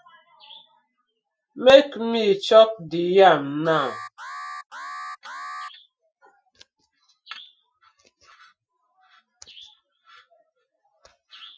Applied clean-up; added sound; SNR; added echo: classical method Wiener filter.